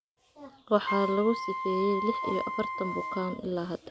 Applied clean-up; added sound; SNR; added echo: none; Wind instrument, woodwind instrument; 4 dB; none.